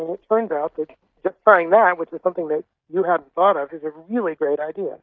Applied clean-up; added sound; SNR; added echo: neural mask model DeepFilterNet 3.